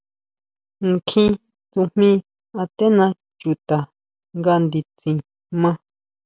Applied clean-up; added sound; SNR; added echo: none; none; none; none.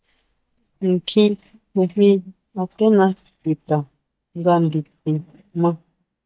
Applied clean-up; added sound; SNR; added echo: neural mask model DeepFilterNet 3.